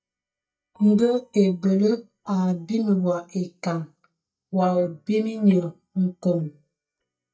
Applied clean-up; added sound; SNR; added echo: neural mask model DeepFilterNet 3.